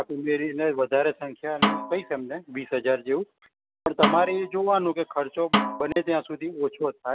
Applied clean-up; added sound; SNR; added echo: none; Snare drum; 3 dB; none.